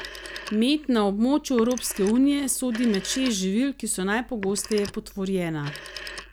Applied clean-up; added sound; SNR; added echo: none; Telephone; 16 dB; none.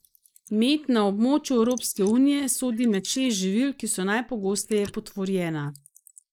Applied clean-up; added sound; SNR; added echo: neural mask model Resemble Enhance denoiser.